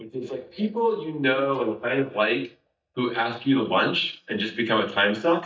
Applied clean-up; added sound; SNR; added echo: neural mask model DeepFilterNet 3.